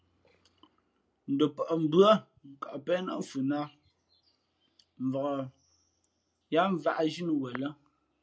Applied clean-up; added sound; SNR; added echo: none; none; none; none.